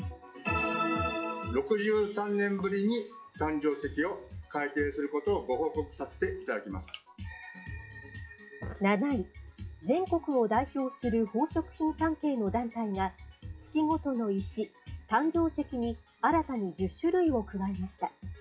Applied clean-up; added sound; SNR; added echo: classical method WPE with log-MMSE.